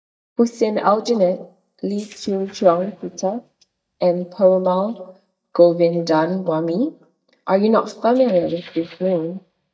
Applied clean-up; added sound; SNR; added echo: neural mask model DeepFilterNet 3.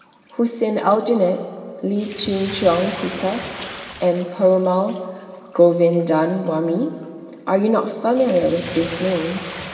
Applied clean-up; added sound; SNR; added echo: none; Bathtub (filling or washing); 16 dB; reverberation time 2.7 s.